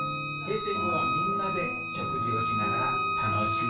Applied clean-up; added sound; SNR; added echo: none; Wind instrument, woodwind instrument; -4 dB; reverberation time 0.3 s.